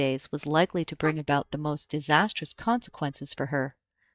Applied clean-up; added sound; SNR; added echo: neural mask model DeepFilterNet 3.